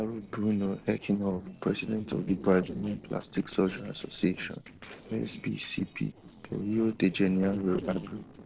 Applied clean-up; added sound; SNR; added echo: neural separator model SepFormer DNS4.